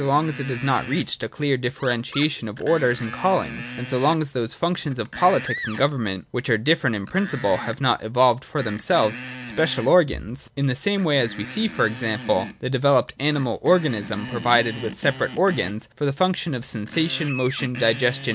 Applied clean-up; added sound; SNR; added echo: none; Screech; 14 dB; none.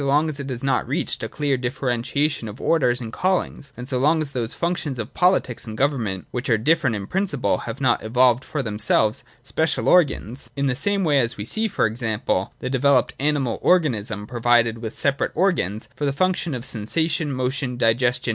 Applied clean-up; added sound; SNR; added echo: none; none; none; none.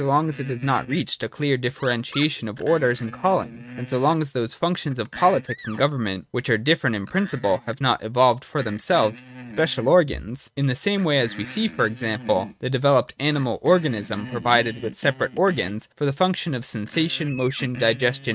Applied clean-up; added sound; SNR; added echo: neural mask model RNNoise.